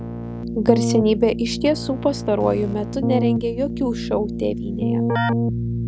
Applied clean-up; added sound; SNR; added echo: none; Keyboard (musical); 1 dB; none.